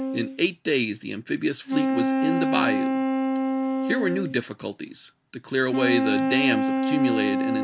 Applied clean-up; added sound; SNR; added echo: none; Wind instrument, woodwind instrument; -2 dB; none.